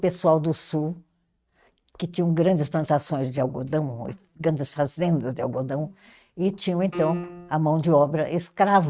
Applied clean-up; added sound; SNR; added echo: neural mask model RNNoise.